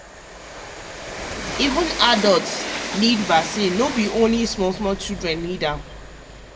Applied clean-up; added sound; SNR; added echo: none; Train; 8 dB; reverberation time 1.1 s.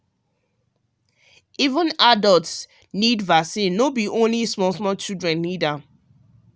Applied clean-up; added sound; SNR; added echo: none; none; none; none.